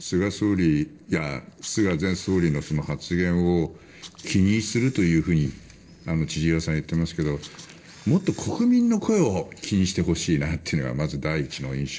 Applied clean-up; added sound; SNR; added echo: neural separator model SepFormer DNS4.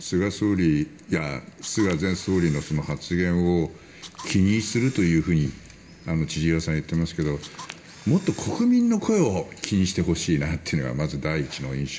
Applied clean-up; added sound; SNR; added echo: none; Camera; 19 dB; reverberation time 0.8 s.